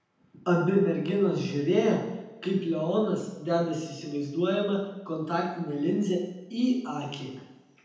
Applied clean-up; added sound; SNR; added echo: none; none; none; reverberation time 0.9 s.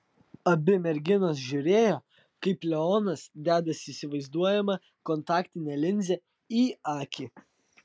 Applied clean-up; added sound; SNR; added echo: none; none; none; none.